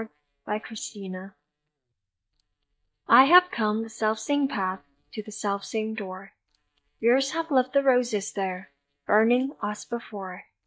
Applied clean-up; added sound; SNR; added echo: neural mask model DeepFilterNet 3.